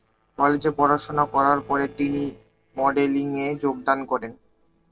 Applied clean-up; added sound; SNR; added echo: neural separator model SepFormer DNS4.